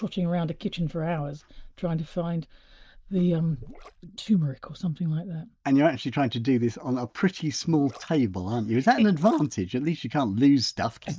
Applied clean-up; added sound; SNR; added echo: neural mask model DeepFilterNet 3.